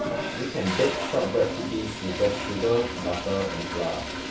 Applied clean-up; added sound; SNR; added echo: none; Toilet flush; 4 dB; reverberation time 0.3 s.